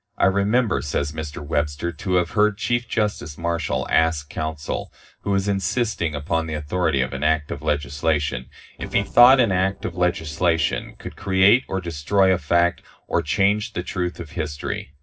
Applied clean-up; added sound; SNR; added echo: neural separator model SepFormer DNS4.